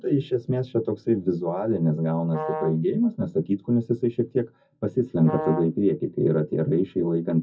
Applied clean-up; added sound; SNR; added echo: classical method WPE with log-MMSE.